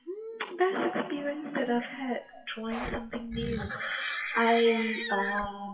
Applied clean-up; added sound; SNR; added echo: classical method WPE with log-MMSE.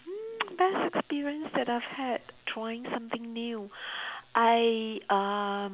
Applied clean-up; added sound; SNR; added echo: none; none; none; none.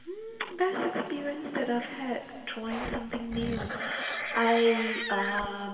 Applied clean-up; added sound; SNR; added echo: none; Livestock, farm animals, working animals; 4 dB; reverberation time 2.5 s.